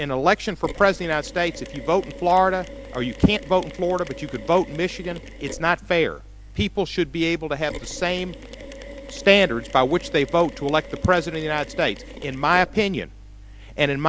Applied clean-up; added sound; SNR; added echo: none; Mechanisms; 15 dB; none.